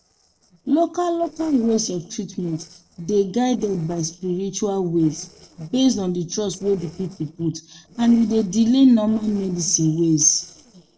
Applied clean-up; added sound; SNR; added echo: neural separator model SepFormer DNS4.